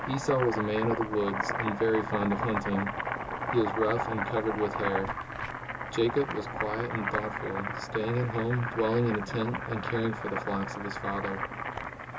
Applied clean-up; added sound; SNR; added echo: none; Boiling; 3 dB; reverberation time 0.2 s.